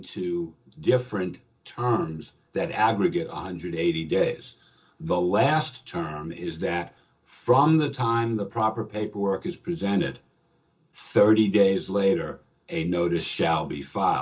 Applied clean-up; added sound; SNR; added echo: none; none; none; reverberation time 0.2 s.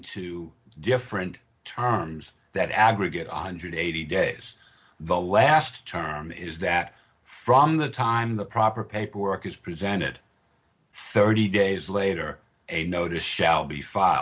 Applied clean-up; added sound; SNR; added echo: none; none; none; none.